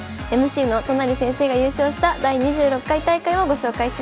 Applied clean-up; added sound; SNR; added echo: none; none; none; none.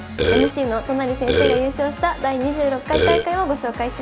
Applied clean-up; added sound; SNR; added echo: none; Burping, eructation; -4 dB; reverberation time 1.3 s.